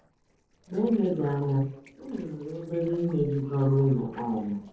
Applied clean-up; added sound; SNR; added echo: neural separator model SepFormer DNS4.